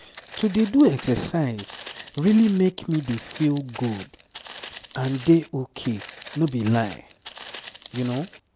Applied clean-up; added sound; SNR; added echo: none; Walk, footsteps; 18 dB; none.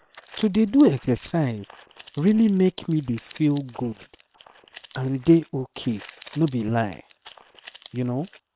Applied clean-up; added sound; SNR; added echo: neural separator model SepFormer WHAM!.